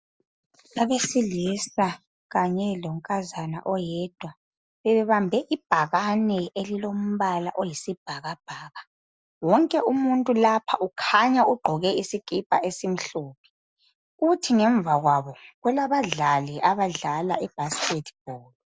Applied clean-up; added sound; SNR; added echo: none; none; none; none.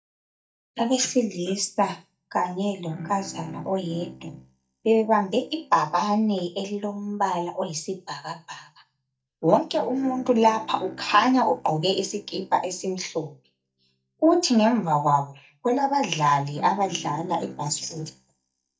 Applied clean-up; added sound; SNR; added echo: neural mask model DeepFilterNet 3.